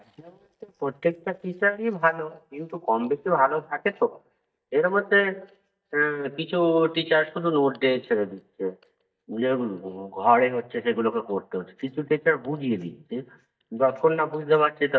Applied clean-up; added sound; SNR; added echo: neural mask model DeepFilterNet 3.